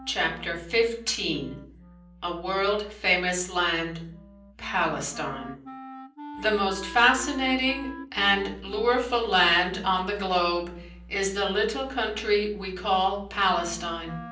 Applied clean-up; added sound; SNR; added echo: none; Wind instrument, woodwind instrument; 18 dB; reverberation time 0.6 s.